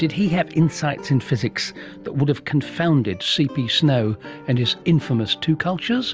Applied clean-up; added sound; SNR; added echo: none; none; none; none.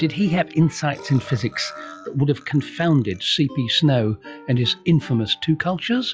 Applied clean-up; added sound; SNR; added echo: classical method log-MMSE.